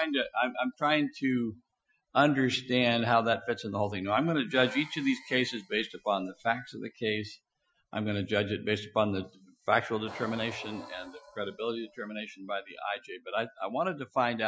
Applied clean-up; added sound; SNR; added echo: classical method Wiener filter.